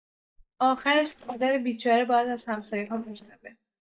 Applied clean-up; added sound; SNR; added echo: neural mask model DeepFilterNet 3.